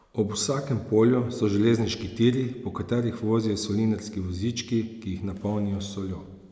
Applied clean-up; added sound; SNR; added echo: none; none; none; none.